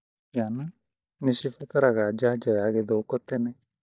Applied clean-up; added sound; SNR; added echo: neural mask model DeepFilterNet 3.